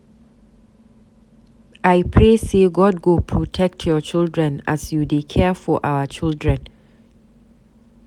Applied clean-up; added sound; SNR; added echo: none; none; none; none.